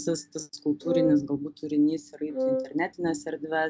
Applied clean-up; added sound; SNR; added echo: none; Wind instrument, woodwind instrument; 1 dB; none.